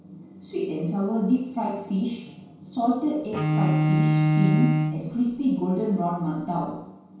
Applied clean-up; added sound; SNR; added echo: none; Bowed string instrument; -2 dB; reverberation time 0.6 s.